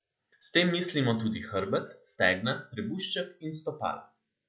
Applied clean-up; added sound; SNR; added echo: none; none; none; none.